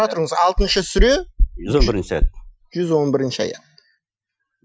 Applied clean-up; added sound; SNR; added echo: classical method Wiener filter.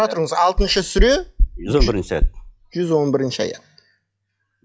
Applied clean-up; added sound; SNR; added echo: classical method log-MMSE.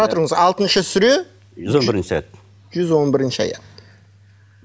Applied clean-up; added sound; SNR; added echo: none; none; none; none.